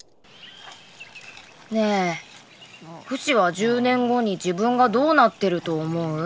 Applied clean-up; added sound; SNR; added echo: none; none; none; none.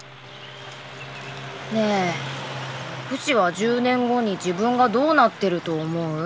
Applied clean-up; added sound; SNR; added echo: none; Car passing by; 13 dB; none.